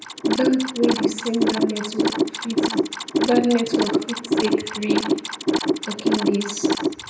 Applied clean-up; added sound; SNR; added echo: none; Mechanisms; -3 dB; reverberation time 0.8 s.